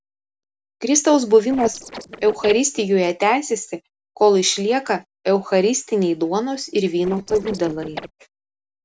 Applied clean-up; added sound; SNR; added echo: neural separator model SepFormer DNS4.